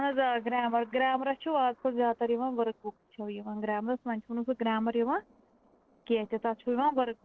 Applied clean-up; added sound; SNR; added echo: neural separator model SepFormer DNS4.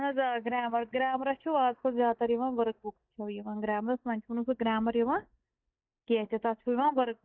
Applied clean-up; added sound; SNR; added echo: neural mask model DeepFilterNet 3.